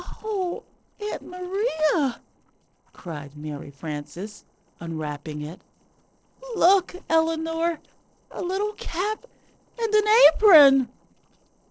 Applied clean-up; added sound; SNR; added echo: neural separator model SepFormer DNS4.